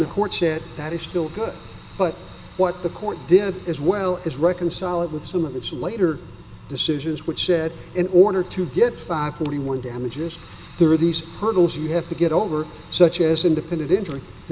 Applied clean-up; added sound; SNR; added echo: none; Fire; 20 dB; none.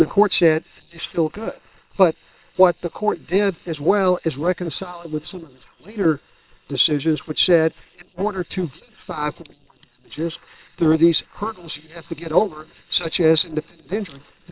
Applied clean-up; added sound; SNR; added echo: neural separator model SepFormer WHAM!.